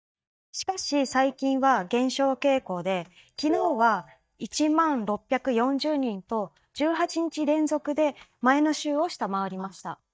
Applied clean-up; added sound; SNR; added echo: neural mask model DeepFilterNet 3.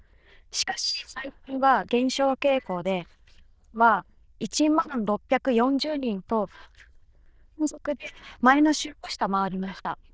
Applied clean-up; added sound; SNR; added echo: neural diffusion model UNIVERSE++.